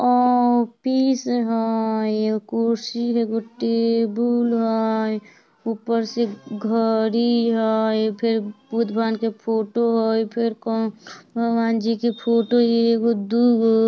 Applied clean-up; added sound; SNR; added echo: none; none; none; none.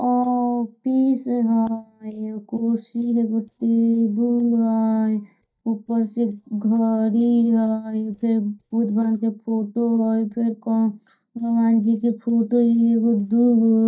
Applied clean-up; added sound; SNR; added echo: neural mask model DeepFilterNet 3.